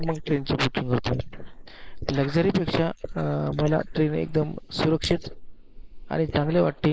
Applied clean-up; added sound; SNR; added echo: neural mask model Resemble Enhance denoiser.